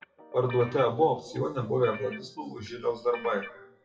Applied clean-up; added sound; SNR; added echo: classical method WPE with log-MMSE.